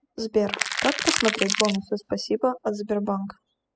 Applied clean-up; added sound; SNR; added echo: classical method spectral subtraction.